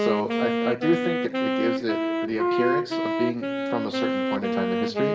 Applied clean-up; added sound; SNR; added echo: none; Wind instrument, woodwind instrument; -3 dB; reverberation time 2.4 s.